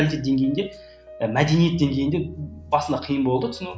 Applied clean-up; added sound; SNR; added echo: none; none; none; none.